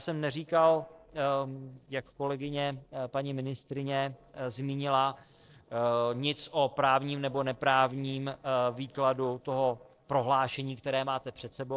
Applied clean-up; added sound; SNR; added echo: neural separator model SepFormer DNS4.